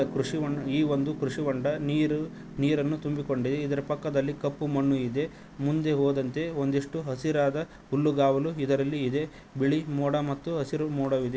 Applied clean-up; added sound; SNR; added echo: none; Piano; 18 dB; none.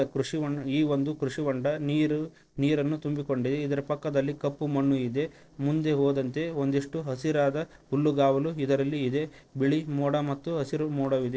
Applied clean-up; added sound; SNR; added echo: neural separator model SepFormer DNS4.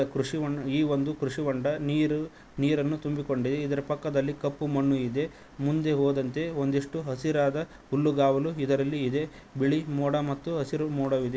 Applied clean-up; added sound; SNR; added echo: none; none; none; none.